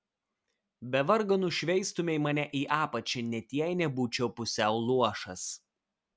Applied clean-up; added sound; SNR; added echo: none; none; none; none.